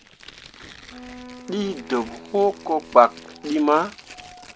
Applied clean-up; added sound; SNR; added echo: none; Tearing + Wind instrument, woodwind instrument; 18 dB; none.